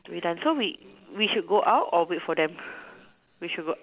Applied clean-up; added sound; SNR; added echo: none; none; none; none.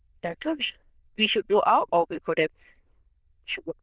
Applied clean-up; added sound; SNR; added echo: neural diffusion model UNIVERSE++.